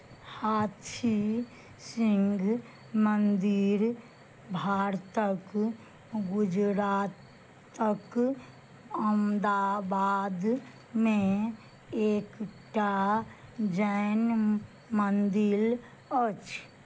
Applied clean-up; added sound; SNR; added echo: none; none; none; none.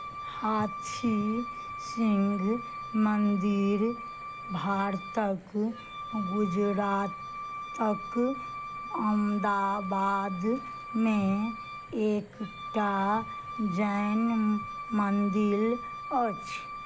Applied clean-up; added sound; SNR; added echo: none; Wind instrument, woodwind instrument; 10 dB; none.